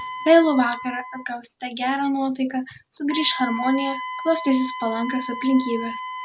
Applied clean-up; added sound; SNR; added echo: none; Wind instrument, woodwind instrument; 10 dB; none.